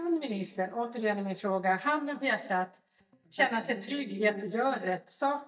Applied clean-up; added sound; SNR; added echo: neural mask model DeepFilterNet 3.